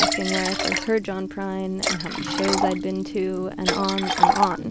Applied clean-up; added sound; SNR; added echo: none; Liquid; 0 dB; none.